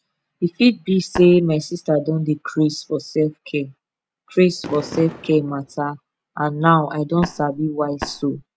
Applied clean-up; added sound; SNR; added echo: none; Tap + Fireworks; 13 dB; none.